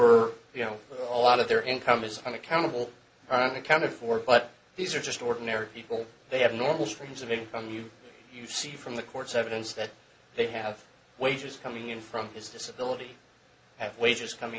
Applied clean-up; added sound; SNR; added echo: none; none; none; none.